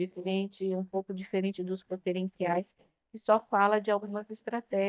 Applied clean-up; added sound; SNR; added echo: neural mask model DeepFilterNet 3.